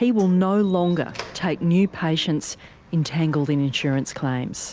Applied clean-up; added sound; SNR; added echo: none; none; none; none.